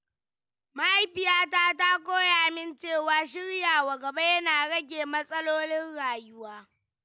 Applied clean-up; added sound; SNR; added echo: none; none; none; none.